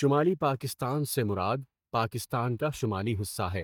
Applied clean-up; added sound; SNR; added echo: neural mask model DeepFilterNet 3.